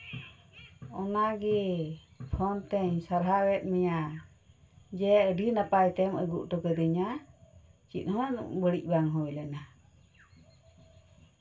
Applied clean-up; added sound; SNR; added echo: none; none; none; reverberation time 0.2 s.